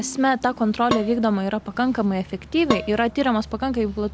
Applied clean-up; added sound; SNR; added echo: none; Dishes, pots, and pans; 9 dB; none.